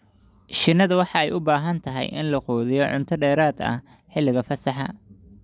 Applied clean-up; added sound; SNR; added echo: none; none; none; none.